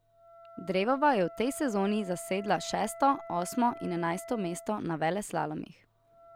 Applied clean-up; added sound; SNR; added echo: none; Wind instrument, woodwind instrument; 16 dB; none.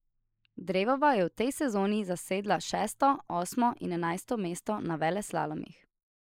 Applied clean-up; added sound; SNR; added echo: neural mask model Resemble Enhance denoiser.